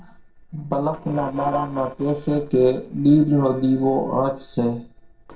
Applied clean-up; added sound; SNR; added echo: neural separator model SepFormer DNS4.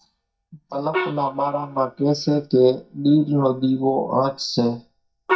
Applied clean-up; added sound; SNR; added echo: neural mask model DeepFilterNet 3.